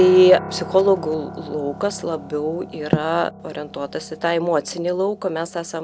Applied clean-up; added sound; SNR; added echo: none; Piano; 15 dB; none.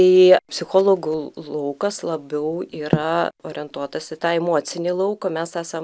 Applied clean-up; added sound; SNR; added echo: none; none; none; none.